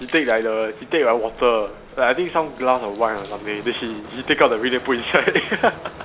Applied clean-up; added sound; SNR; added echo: none; Bathtub (filling or washing); 19 dB; none.